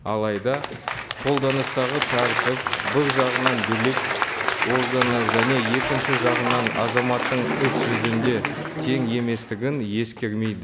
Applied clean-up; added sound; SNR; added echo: none; Applause / Crowd; 1 dB; none.